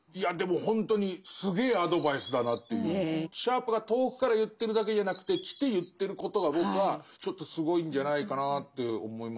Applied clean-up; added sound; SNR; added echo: none; Chirp, tweet; 16 dB; none.